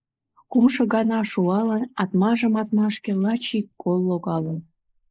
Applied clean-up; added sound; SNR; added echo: neural mask model Resemble Enhance denoiser.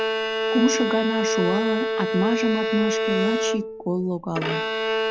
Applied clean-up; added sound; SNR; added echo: none; Bowed string instrument; -1 dB; none.